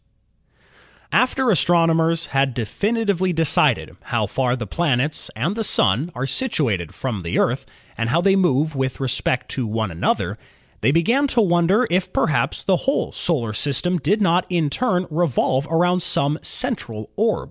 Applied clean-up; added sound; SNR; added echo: none; none; none; none.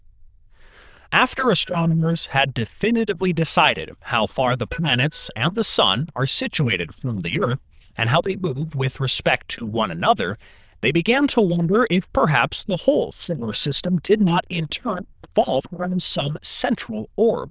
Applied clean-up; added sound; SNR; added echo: neural diffusion model UNIVERSE++.